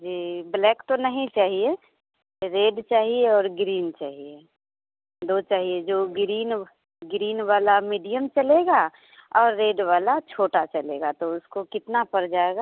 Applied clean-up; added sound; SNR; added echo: none; none; none; none.